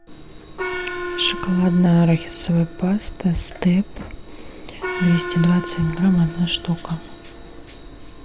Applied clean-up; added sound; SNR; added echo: none; Gong; 12 dB; none.